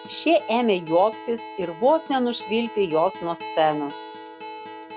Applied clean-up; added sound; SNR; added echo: none; Acoustic guitar; 13 dB; none.